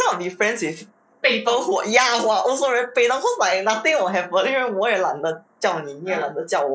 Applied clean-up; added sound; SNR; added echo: none; none; none; none.